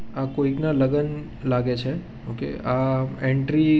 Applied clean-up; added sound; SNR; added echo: none; none; none; none.